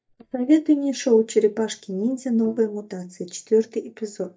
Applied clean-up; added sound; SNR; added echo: neural mask model DeepFilterNet 3.